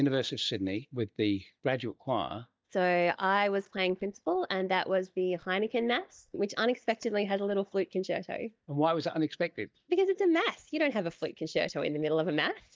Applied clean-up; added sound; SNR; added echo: neural mask model DeepFilterNet 3.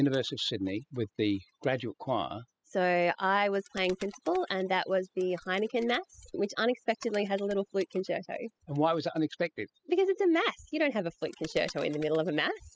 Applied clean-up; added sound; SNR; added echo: classical method spectral subtraction.